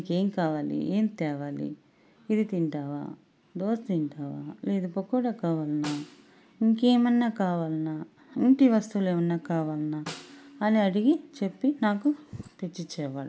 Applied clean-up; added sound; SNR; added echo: none; Snare drum; 19 dB; none.